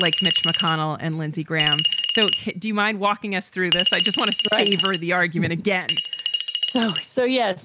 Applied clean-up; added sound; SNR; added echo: none; Chink, clink; 2 dB; none.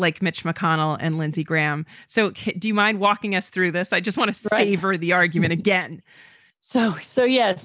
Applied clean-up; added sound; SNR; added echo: none; none; none; none.